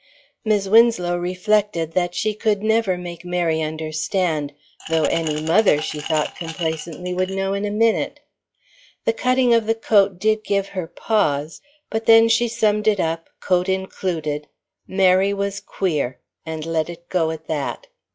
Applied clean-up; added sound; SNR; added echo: classical method log-MMSE.